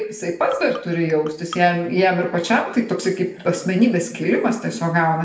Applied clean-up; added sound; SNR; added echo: neural separator model SepFormer DNS4.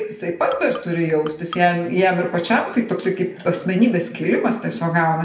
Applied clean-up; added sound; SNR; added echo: none; Marimba, xylophone; 17 dB; reverberation time 0.7 s.